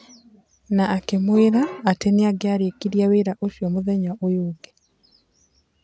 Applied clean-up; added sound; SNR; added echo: none; none; none; none.